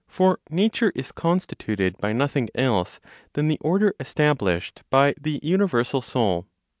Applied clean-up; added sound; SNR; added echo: none; none; none; none.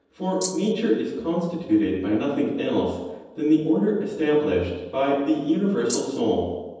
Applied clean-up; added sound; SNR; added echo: neural separator model SepFormer DNS4.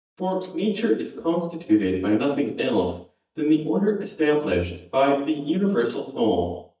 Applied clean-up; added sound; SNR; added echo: neural mask model DeepFilterNet 3.